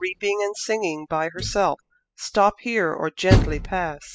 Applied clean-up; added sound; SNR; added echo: classical method spectral subtraction.